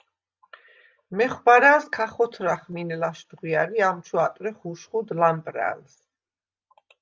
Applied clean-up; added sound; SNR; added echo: none; none; none; none.